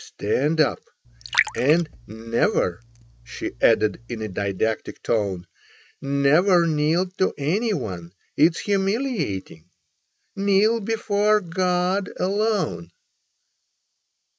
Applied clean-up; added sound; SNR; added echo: none; Liquid; 10 dB; none.